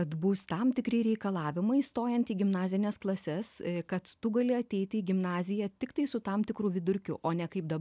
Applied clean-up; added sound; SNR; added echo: none; none; none; none.